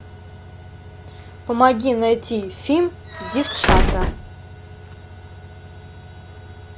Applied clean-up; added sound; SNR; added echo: none; Squeak / Slam / Wood; -4 dB; none.